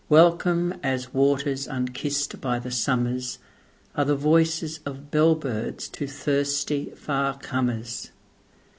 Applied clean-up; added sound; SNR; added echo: none; none; none; none.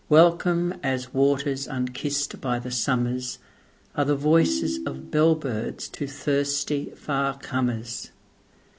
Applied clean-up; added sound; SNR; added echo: none; Ringtone; 6 dB; none.